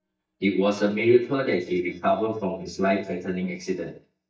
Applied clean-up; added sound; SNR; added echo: neural mask model DeepFilterNet 3.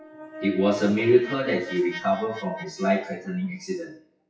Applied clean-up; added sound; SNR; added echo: classical method WPE with log-MMSE.